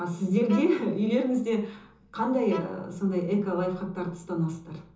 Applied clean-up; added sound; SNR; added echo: none; Bowed string instrument; 19 dB; reverberation time 0.6 s.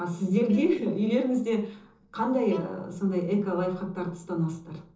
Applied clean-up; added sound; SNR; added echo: neural separator model SepFormer DNS4.